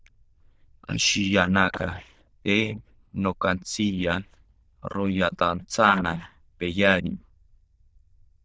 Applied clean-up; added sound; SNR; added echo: neural diffusion model UNIVERSE++.